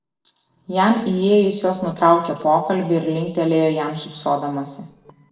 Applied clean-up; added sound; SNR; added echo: neural separator model SepFormer DNS4.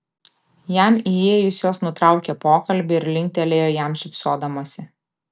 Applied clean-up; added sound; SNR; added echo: none; none; none; none.